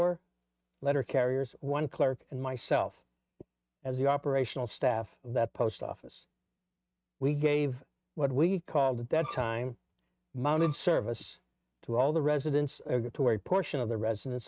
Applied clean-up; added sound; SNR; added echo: neural mask model RNNoise.